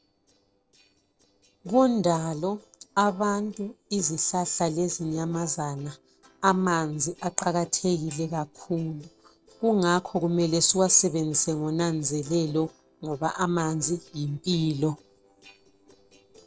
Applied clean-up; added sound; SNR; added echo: neural separator model SepFormer DNS4.